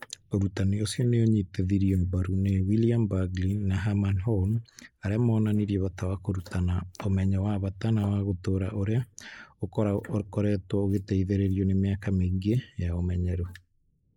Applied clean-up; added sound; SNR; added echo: neural mask model Resemble Enhance denoiser.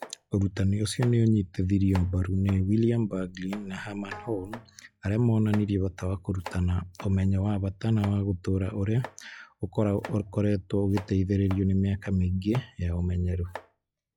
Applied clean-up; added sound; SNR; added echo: classical method log-MMSE.